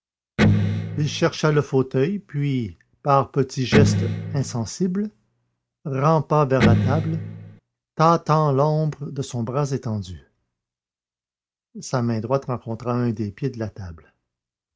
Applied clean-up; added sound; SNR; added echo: none; Electric guitar; -3 dB; none.